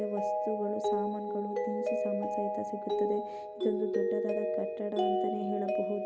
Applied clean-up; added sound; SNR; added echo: none; Mallet percussion; -4 dB; none.